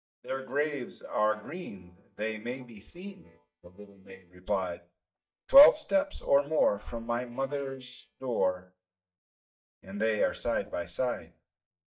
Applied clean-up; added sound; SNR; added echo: neural mask model DeepFilterNet 3.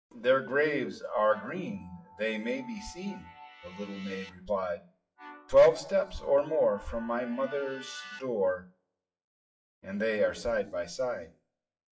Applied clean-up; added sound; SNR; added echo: classical method WPE with log-MMSE.